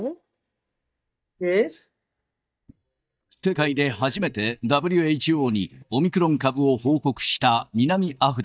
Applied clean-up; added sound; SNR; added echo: neural mask model DeepFilterNet 3.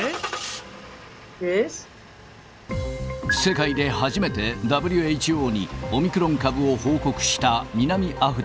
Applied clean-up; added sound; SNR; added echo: none; Engine starting; 16 dB; none.